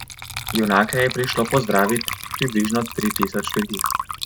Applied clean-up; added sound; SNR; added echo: none; Water / Liquid; 6 dB; none.